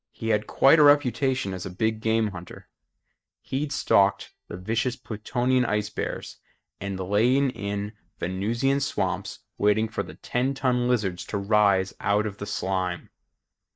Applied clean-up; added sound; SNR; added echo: neural mask model DeepFilterNet 3.